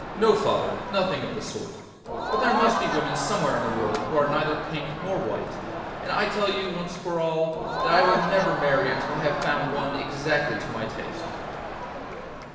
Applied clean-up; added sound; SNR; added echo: none; Crowd; 3 dB; reverberation time 1.3 s.